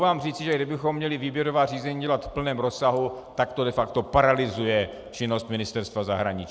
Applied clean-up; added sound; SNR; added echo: none; none; none; none.